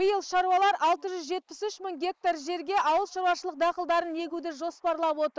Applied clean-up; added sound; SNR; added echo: neural mask model Resemble Enhance denoiser.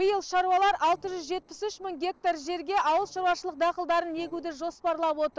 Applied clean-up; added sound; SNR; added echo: neural separator model SepFormer DNS4.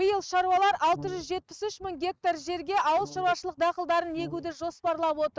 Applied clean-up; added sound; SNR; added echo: neural mask model RNNoise.